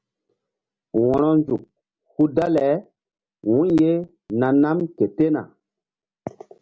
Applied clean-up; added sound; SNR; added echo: none; none; none; none.